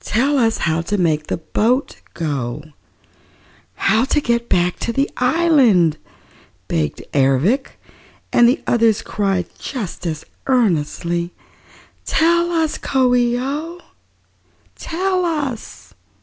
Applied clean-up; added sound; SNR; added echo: none; none; none; none.